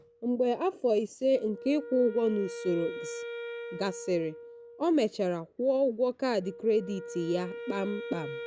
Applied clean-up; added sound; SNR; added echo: none; Wind instrument, woodwind instrument; 12 dB; none.